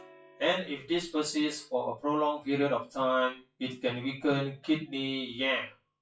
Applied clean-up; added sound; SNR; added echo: classical method WPE with log-MMSE.